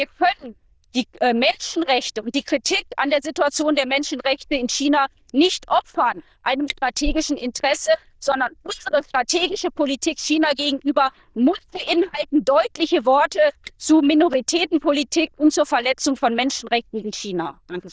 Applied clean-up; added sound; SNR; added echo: neural diffusion model UNIVERSE++.